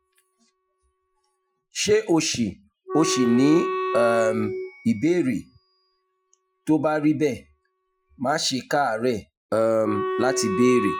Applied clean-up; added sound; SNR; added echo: classical method Wiener filter.